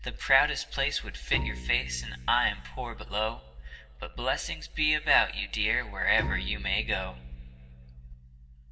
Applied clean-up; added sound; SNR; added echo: none; Bowed string instrument; 12 dB; reverberation time 2.0 s.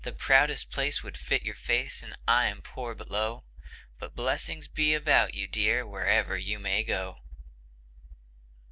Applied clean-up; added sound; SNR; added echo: none; none; none; none.